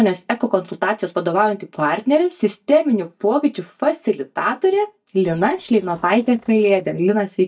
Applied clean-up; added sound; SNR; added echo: neural mask model DeepFilterNet 3.